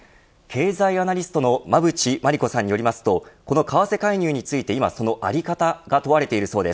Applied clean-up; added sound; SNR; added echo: none; none; none; none.